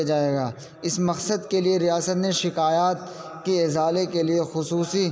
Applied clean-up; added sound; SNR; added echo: none; none; none; none.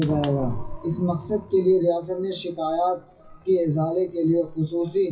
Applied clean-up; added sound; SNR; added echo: classical method WPE with log-MMSE.